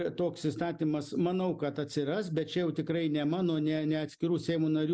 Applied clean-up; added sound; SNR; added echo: none; none; none; none.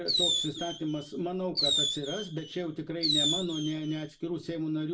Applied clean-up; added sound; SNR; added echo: none; Fireworks; -1 dB; reverberation time 0.2 s.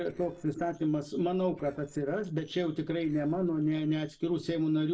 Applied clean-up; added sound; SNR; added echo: neural separator model SepFormer DNS4.